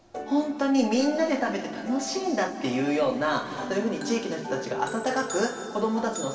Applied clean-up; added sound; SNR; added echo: none; none; none; reverberation time 2.4 s.